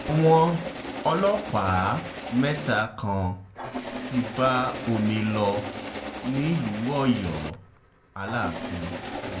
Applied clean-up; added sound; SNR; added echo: none; Engine starting; 9 dB; reverberation time 0.2 s.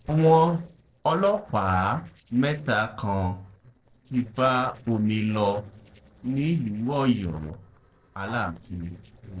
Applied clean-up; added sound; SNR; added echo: neural separator model SepFormer DNS4.